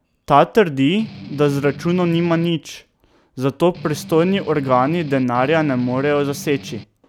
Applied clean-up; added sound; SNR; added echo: none; Strum; 16 dB; none.